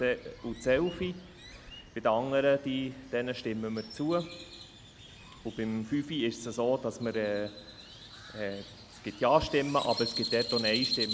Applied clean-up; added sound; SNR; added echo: none; Crow; 10 dB; none.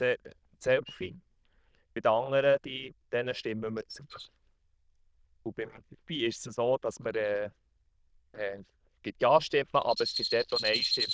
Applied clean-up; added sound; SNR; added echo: neural diffusion model UNIVERSE++.